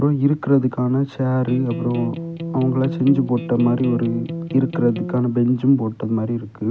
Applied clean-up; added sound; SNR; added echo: none; Electric guitar; 8 dB; none.